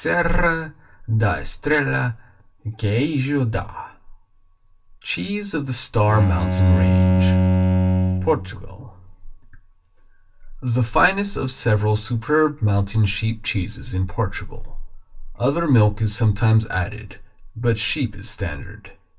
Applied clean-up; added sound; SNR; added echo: none; Bowed string instrument; -2 dB; reverberation time 0.2 s.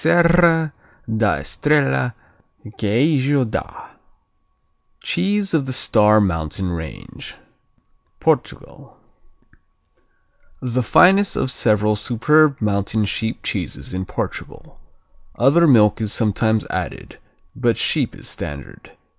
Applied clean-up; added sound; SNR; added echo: none; none; none; none.